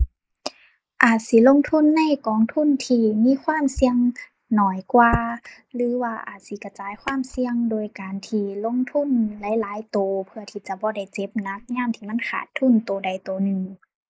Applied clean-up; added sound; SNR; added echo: neural mask model Resemble Enhance denoiser.